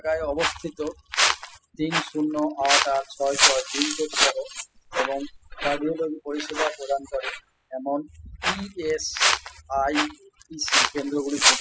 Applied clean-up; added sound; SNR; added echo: classical method spectral subtraction.